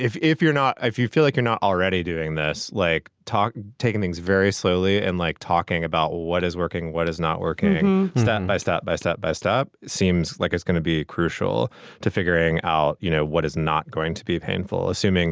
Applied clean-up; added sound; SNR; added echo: none; none; none; none.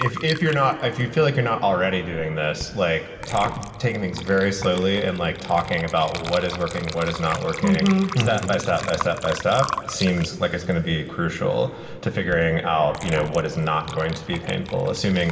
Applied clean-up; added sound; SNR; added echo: none; Water / Liquid; 13 dB; reverberation time 2.3 s.